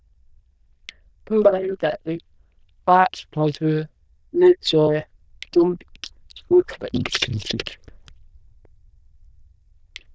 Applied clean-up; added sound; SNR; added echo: neural diffusion model UNIVERSE++.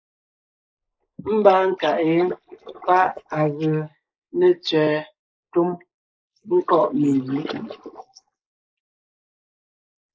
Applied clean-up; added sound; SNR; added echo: neural mask model Resemble Enhance denoiser.